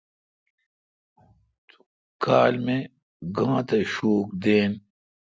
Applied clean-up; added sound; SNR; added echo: none; none; none; none.